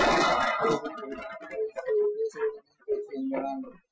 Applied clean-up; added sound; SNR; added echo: classical method Wiener filter.